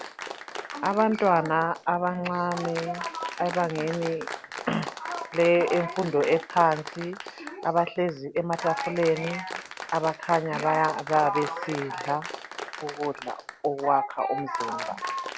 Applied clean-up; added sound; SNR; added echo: none; Applause; 12 dB; none.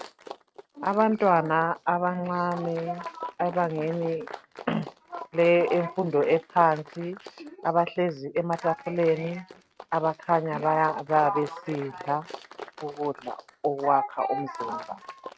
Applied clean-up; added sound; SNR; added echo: neural mask model RNNoise.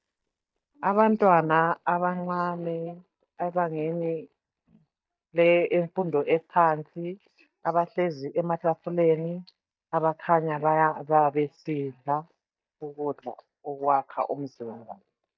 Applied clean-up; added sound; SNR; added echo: neural mask model DeepFilterNet 3.